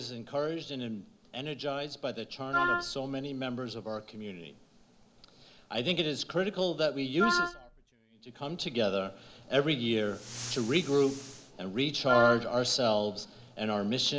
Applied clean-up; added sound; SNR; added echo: none; Wind instrument, woodwind instrument; 0 dB; none.